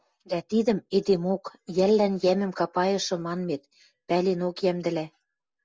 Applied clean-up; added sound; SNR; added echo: none; none; none; none.